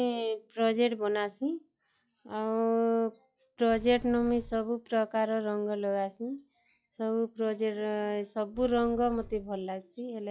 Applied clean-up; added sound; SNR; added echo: classical method log-MMSE.